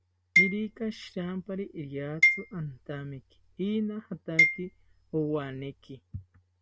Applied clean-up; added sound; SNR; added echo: none; Marimba, xylophone; -4 dB; none.